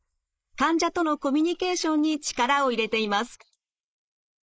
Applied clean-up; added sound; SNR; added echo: neural mask model Resemble Enhance denoiser.